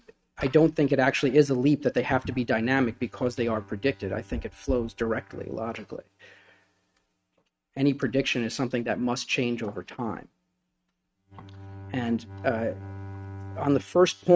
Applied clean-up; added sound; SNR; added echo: neural mask model RNNoise.